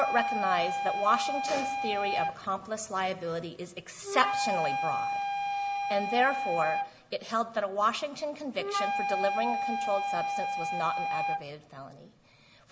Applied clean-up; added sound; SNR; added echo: none; Wind instrument, woodwind instrument; 0 dB; reverberation time 1.0 s.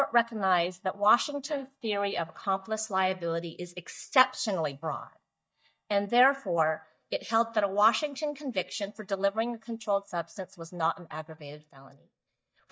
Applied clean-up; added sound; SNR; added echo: neural mask model DeepFilterNet 3.